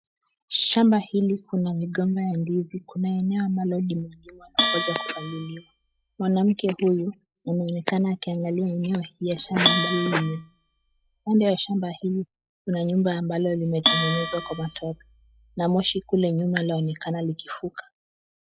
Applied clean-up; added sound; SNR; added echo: classical method log-MMSE.